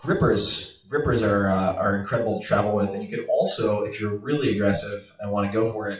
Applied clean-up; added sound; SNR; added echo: classical method WPE with log-MMSE.